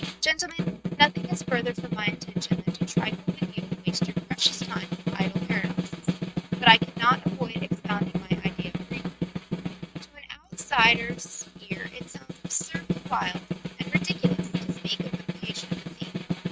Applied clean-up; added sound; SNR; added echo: neural mask model RNNoise.